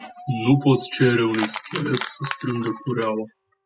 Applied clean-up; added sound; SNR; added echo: classical method spectral subtraction.